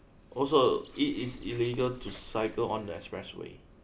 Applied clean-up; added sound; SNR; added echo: none; Bird; 19 dB; none.